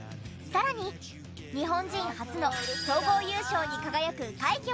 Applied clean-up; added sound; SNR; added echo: none; none; none; none.